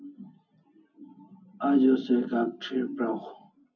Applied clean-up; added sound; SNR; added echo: none; none; none; reverberation time 0.3 s.